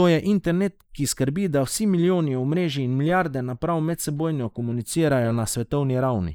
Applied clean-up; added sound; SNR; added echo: neural mask model Resemble Enhance denoiser.